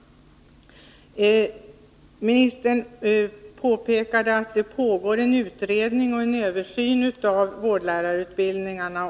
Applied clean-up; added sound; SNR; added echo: none; none; none; none.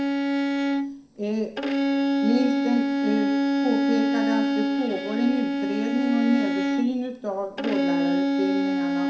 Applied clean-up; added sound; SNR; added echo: none; Bowed string instrument; -4 dB; reverberation time 0.5 s.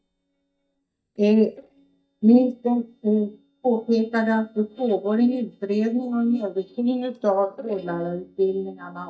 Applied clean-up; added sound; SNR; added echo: neural mask model DeepFilterNet 3.